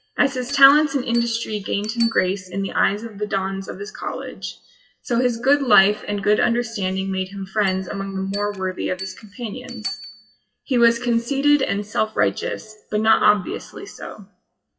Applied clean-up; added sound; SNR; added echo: classical method WPE with log-MMSE.